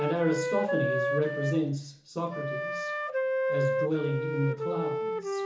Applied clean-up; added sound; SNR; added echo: none; Wind instrument, woodwind instrument; 0 dB; reverberation time 0.7 s.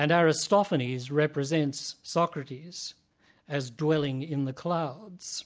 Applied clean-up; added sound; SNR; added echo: none; none; none; none.